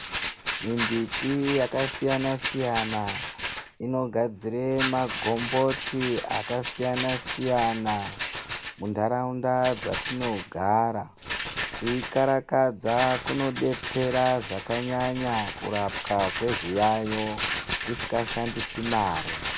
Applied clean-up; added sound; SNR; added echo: none; Rattle; 7 dB; none.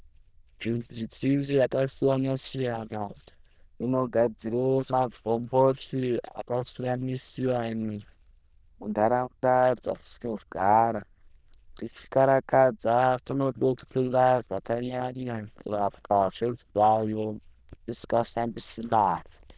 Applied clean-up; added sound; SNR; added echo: neural diffusion model UNIVERSE++.